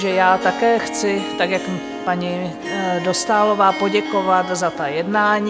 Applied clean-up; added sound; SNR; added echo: none; Harp; 9 dB; none.